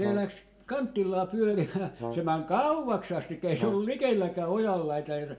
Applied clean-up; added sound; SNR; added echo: none; Brass instrument; 14 dB; reverberation time 0.5 s.